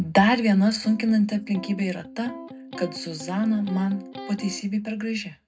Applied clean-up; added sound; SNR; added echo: none; Electric guitar; 15 dB; reverberation time 0.3 s.